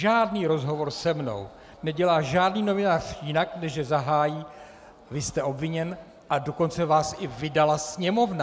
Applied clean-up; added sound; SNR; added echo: none; none; none; none.